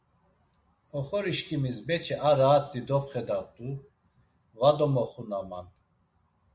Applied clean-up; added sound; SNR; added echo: none; none; none; none.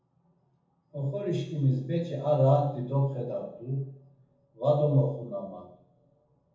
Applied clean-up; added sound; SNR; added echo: none; none; none; reverberation time 0.7 s.